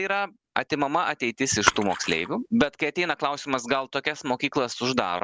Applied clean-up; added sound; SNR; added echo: none; Splash, splatter; 5 dB; none.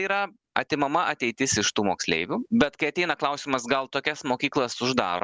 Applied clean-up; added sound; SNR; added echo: none; none; none; none.